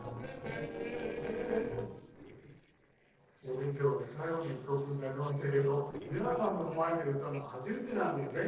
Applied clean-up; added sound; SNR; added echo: neural separator model SepFormer DNS4.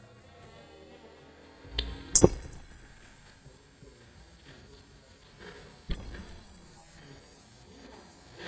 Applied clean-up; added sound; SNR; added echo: neural mask model DeepFilterNet 3.